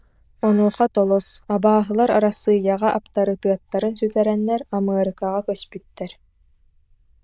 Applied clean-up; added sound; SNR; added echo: neural diffusion model UNIVERSE++.